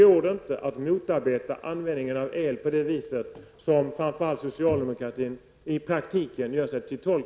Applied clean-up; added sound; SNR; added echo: none; none; none; none.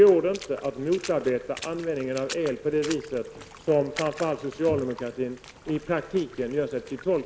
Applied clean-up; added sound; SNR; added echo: none; Water / Splash, splatter; 17 dB; none.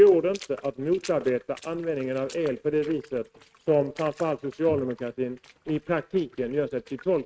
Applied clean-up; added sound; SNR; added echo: neural mask model RNNoise.